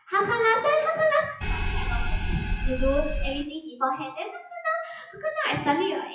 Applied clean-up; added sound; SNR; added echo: classical method WPE with log-MMSE.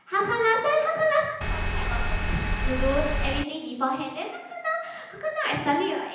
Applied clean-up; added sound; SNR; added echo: none; Engine; -1 dB; reverberation time 0.9 s.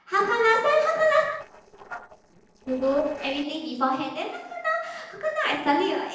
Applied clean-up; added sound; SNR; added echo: neural separator model SepFormer DNS4.